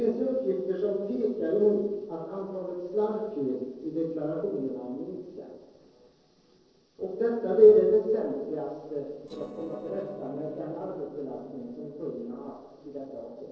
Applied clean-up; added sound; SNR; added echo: neural separator model SepFormer DNS4.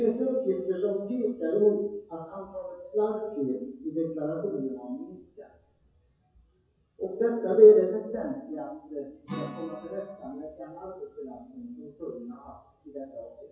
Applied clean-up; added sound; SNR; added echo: classical method WPE with log-MMSE.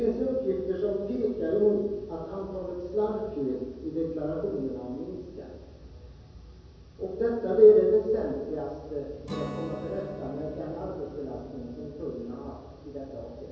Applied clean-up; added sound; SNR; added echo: none; Guitar; 19 dB; reverberation time 1.2 s.